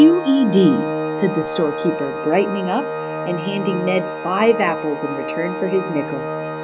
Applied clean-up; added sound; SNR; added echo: none; Organ; 6 dB; none.